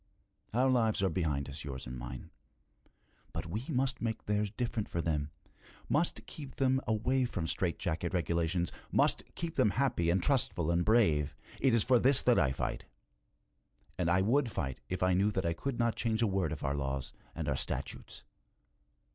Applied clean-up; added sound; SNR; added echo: none; none; none; none.